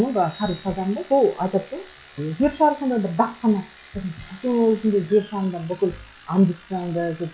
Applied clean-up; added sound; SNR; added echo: classical method log-MMSE.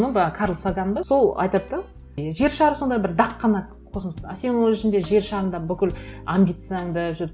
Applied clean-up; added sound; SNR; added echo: none; none; none; none.